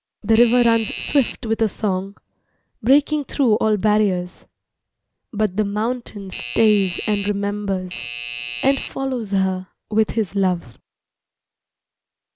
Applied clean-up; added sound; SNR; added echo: none; Doorbell; 7 dB; none.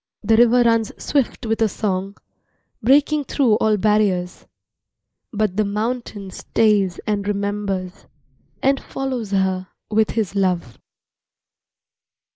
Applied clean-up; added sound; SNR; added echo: neural mask model Resemble Enhance denoiser.